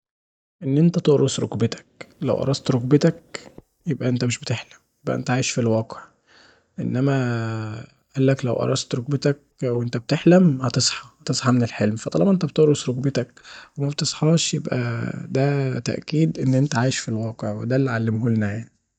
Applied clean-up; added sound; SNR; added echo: neural mask model DeepFilterNet 3.